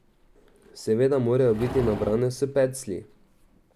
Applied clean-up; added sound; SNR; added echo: none; Livestock, farm animals, working animals; 15 dB; none.